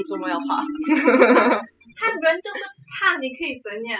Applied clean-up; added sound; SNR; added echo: classical method spectral subtraction.